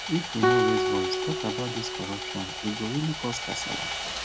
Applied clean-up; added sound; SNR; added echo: none; Sawing + Guitar; -3 dB; none.